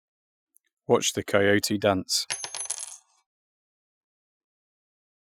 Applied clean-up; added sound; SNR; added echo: classical method Wiener filter.